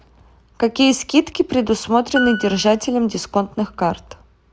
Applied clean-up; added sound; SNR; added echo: none; Piano; 9 dB; none.